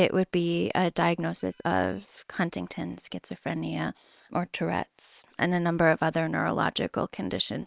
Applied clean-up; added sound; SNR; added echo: neural separator model SepFormer WHAM!.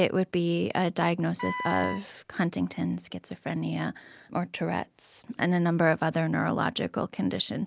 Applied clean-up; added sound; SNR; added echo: none; Wind instrument, woodwind instrument; 8 dB; none.